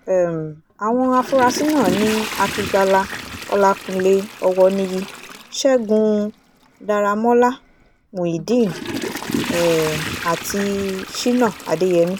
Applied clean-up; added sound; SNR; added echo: none; Toilet flush / Water; 11 dB; none.